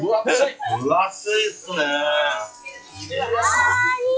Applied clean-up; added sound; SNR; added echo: classical method log-MMSE.